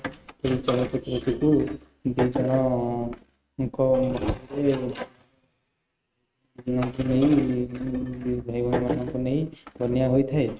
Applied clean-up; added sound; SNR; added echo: neural mask model RNNoise.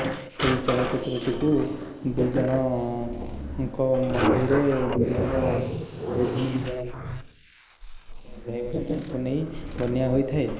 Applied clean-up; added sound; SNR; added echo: neural mask model Resemble Enhance denoiser.